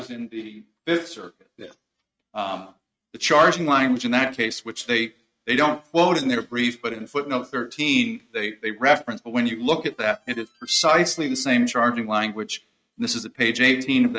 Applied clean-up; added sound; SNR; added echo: neural mask model RNNoise.